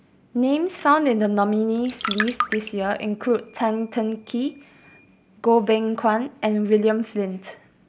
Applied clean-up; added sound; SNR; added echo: none; Trickle, dribble; 6 dB; none.